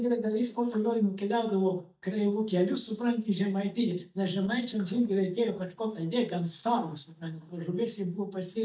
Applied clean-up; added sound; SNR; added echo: neural mask model DeepFilterNet 3.